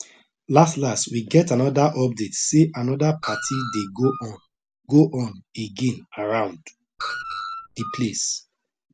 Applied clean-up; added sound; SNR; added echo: none; Screech; 10 dB; none.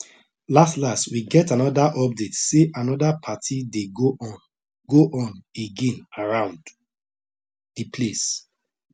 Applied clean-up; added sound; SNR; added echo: none; none; none; none.